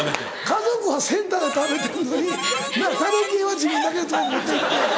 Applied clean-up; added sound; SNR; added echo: none; Harmonica; 7 dB; none.